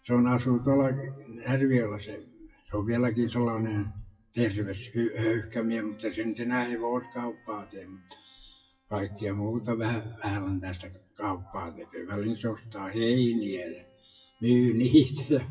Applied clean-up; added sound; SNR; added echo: classical method WPE with log-MMSE.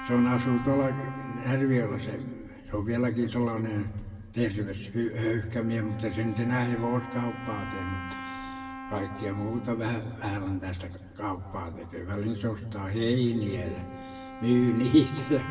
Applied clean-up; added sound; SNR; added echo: none; Wind instrument, woodwind instrument; 14 dB; reverberation time 1.3 s.